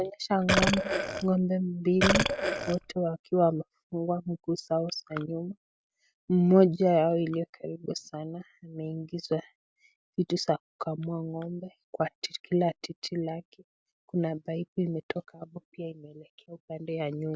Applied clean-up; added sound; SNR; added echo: none; Burping, eructation; -2 dB; none.